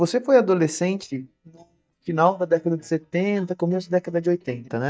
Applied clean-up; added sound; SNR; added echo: neural mask model DeepFilterNet 3.